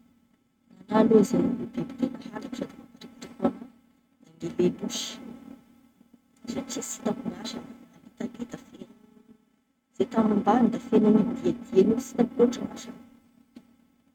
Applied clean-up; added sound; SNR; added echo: neural mask model RNNoise.